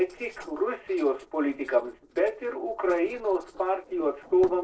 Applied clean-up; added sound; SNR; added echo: neural separator model SepFormer DNS4.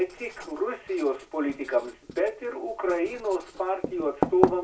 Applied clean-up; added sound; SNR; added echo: none; Writing; 6 dB; reverberation time 0.2 s.